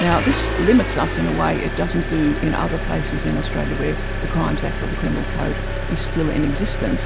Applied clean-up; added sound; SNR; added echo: none; Engine; 2 dB; none.